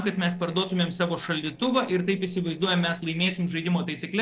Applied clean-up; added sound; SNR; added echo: neural separator model SepFormer DNS4.